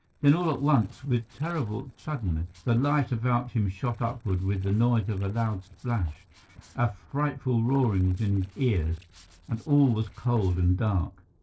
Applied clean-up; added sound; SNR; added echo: neural separator model SepFormer DNS4.